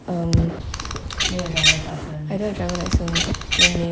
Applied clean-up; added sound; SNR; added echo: none; Bird vocalization, bird call, bird song; -2 dB; none.